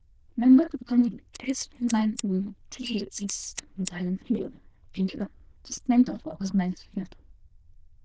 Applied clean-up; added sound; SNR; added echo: neural diffusion model UNIVERSE++.